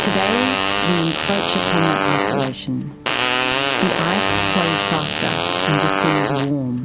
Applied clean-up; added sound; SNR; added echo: none; Fart; -3 dB; none.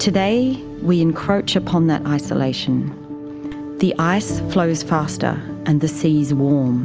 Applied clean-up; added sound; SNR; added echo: none; none; none; none.